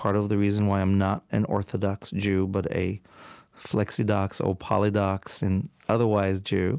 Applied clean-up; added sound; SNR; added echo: none; none; none; none.